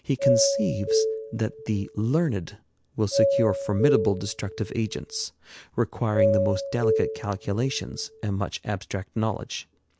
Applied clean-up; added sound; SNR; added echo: none; Doorbell; 0 dB; none.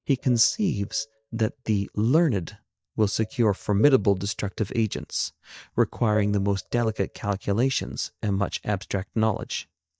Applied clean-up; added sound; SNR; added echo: neural mask model DeepFilterNet 3.